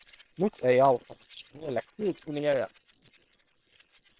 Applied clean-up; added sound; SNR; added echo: neural separator model SepFormer WHAM!.